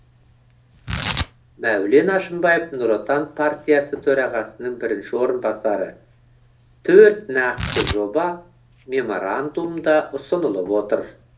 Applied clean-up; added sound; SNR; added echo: none; Tearing; 14 dB; reverberation time 0.3 s.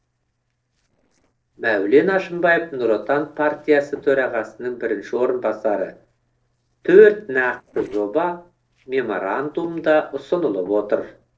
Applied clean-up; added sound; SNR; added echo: neural separator model SepFormer DNS4.